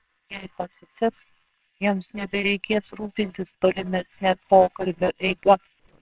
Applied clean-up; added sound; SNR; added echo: neural separator model SepFormer WHAMR!.